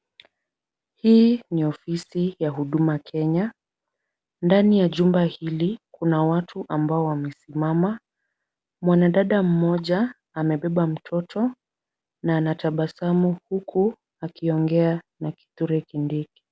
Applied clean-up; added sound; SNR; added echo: none; none; none; none.